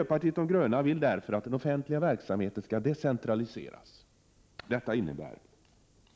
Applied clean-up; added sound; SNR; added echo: none; none; none; none.